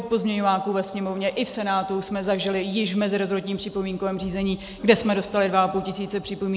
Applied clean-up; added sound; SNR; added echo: none; none; none; none.